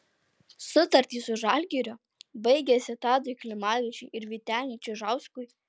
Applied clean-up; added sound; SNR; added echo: none; none; none; none.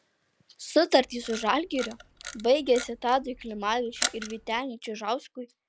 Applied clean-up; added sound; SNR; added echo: none; Camera; 11 dB; none.